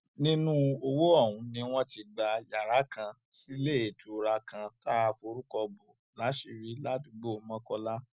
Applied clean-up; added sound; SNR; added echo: none; none; none; none.